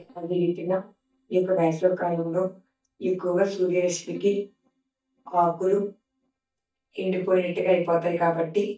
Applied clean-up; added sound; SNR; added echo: neural mask model DeepFilterNet 3.